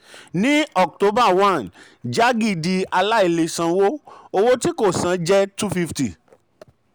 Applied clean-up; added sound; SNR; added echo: none; none; none; none.